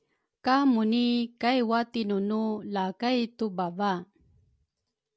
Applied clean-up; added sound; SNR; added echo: none; none; none; none.